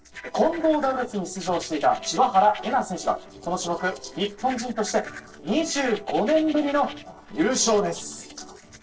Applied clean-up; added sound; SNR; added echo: neural separator model SepFormer DNS4.